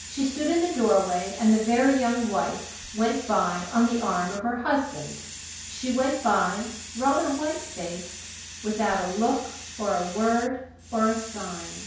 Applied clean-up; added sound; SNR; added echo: none; Hiss; 14 dB; reverberation time 0.5 s.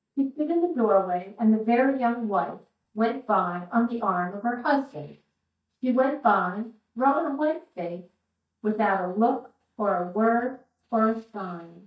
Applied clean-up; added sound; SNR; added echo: neural mask model DeepFilterNet 3.